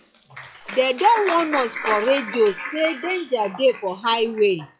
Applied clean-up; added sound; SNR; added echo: classical method log-MMSE.